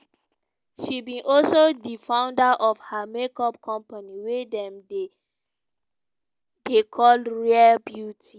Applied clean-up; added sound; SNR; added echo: none; none; none; none.